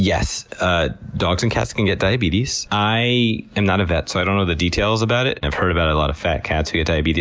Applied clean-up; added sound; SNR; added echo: none; none; none; none.